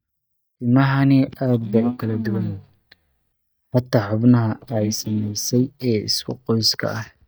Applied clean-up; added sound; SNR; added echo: neural mask model DeepFilterNet 3.